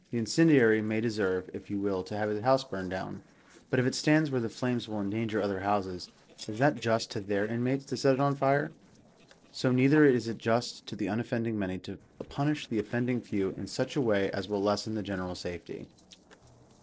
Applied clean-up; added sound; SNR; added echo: neural separator model SepFormer DNS4.